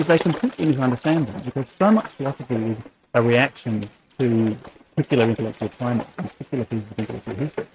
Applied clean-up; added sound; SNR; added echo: neural mask model RNNoise.